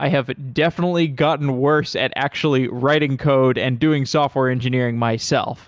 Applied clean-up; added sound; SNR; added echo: none; none; none; none.